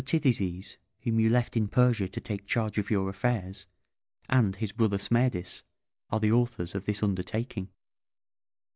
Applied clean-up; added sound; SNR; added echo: none; none; none; none.